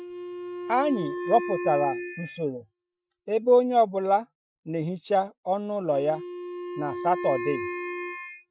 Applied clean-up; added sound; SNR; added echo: classical method Wiener filter.